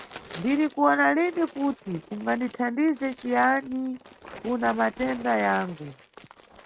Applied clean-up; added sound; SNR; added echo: neural mask model RNNoise.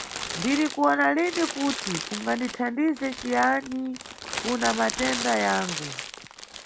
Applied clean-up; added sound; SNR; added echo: none; Crumpling, crinkling; 8 dB; none.